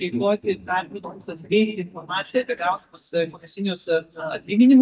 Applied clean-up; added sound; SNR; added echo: neural mask model DeepFilterNet 3.